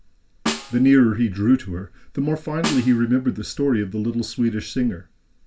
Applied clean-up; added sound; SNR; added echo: none; Snare drum; 11 dB; reverberation time 0.2 s.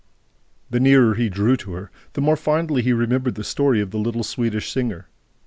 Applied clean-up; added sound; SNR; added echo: none; none; none; none.